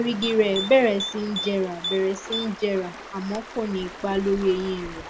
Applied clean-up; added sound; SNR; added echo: none; Typing + Stream; 10 dB; none.